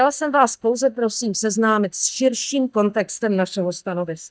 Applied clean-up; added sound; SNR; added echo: neural mask model DeepFilterNet 3.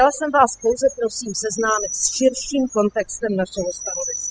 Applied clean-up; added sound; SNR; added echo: classical method spectral subtraction.